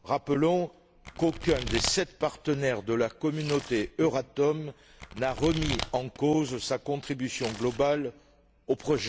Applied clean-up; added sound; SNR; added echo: none; Domestic sounds, home sounds; 12 dB; none.